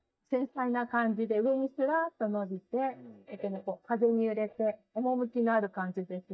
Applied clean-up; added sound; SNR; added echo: neural mask model DeepFilterNet 3.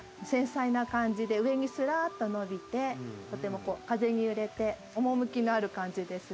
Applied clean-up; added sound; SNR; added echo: none; none; none; none.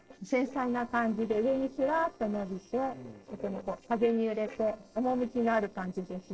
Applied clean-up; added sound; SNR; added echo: neural separator model SepFormer DNS4.